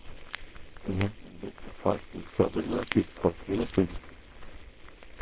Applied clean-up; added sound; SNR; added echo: neural separator model SepFormer WHAMR!.